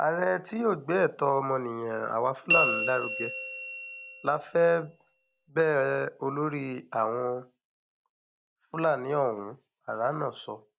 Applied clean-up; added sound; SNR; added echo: none; Bell; 0 dB; none.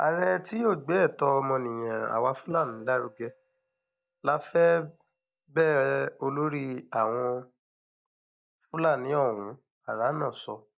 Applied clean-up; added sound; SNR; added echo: neural mask model DeepFilterNet 3.